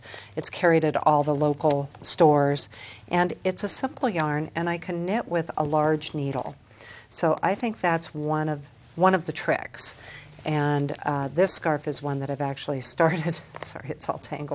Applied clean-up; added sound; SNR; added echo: none; none; none; none.